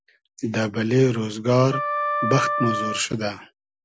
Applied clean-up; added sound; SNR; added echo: none; Wind instrument, woodwind instrument; 4 dB; none.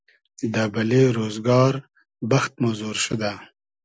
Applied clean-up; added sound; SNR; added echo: none; none; none; none.